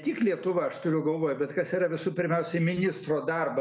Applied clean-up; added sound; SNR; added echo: none; none; none; none.